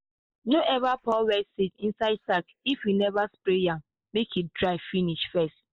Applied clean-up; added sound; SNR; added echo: neural mask model Resemble Enhance denoiser.